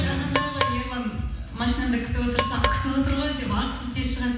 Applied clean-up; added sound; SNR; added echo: none; Percussion; 6 dB; reverberation time 1.1 s.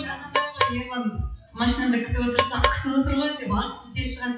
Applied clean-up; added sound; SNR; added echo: classical method WPE with log-MMSE.